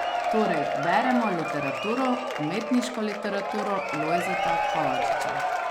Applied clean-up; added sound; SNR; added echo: none; Applause / Crowd / Cheering; -1 dB; none.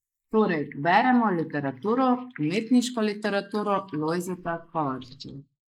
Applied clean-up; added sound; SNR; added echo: neural mask model Resemble Enhance denoiser.